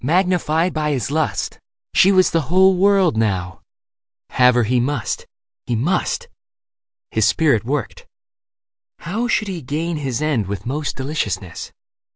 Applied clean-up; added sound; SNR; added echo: none; none; none; none.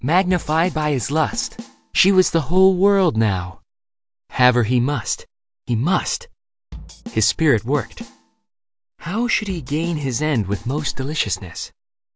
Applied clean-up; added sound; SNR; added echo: none; Drum / Drum kit; 17 dB; none.